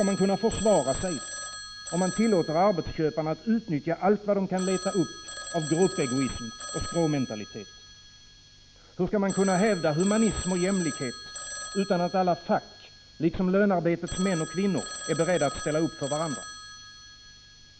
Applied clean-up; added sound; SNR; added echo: none; Telephone; 12 dB; none.